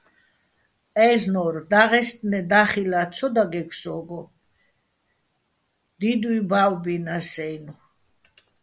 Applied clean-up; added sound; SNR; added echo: none; none; none; none.